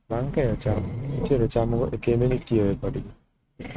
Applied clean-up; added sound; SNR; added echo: neural mask model RNNoise.